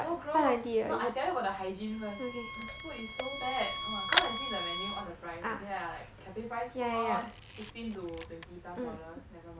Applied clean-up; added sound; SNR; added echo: none; Bowed string instrument + Camera; 4 dB; none.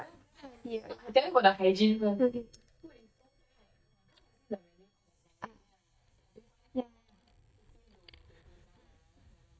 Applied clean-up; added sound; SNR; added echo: neural mask model DeepFilterNet 3.